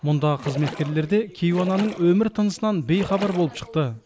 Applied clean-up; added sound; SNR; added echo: none; Splash, splatter; 15 dB; none.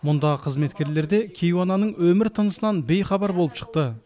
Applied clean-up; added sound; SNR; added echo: none; none; none; none.